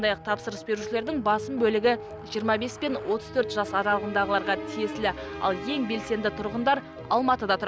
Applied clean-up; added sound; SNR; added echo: none; none; none; none.